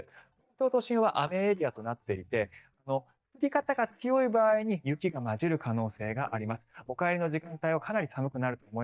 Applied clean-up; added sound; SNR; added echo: neural mask model DeepFilterNet 3.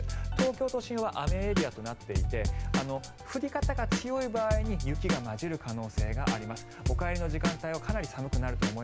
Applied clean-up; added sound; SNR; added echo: none; Drum / Drum kit; -2 dB; none.